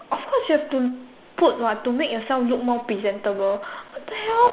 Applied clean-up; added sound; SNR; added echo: none; none; none; none.